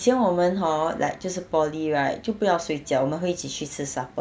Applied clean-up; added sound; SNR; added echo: none; none; none; none.